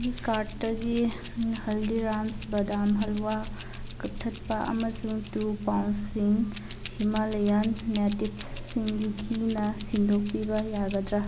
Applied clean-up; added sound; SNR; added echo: none; Keys jangling; 3 dB; none.